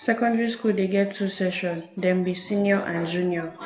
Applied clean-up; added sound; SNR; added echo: none; none; none; reverberation time 0.7 s.